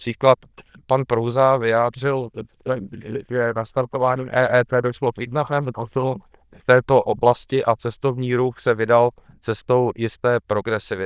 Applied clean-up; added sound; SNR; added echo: neural diffusion model UNIVERSE++.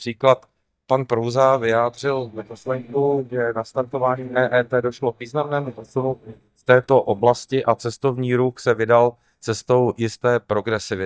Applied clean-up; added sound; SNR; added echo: neural mask model DeepFilterNet 3.